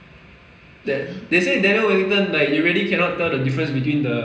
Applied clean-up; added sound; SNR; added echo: none; none; none; reverberation time 0.9 s.